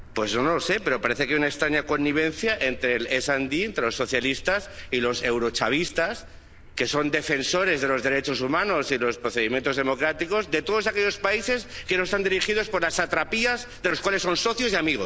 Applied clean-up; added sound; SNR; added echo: none; Motor vehicle (road); 19 dB; none.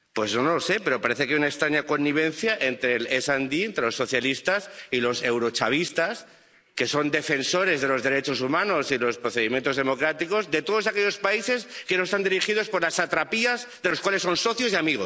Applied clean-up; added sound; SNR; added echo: none; none; none; none.